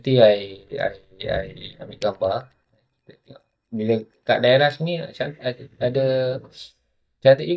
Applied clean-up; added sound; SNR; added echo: neural mask model DeepFilterNet 3.